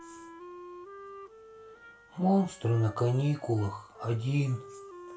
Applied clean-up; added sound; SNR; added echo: none; Wind instrument, woodwind instrument; 17 dB; reverberation time 0.3 s.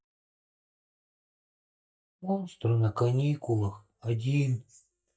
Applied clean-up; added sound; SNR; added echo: neural mask model DeepFilterNet 3.